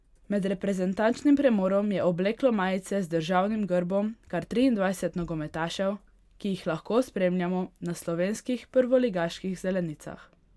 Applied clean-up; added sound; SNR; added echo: none; none; none; none.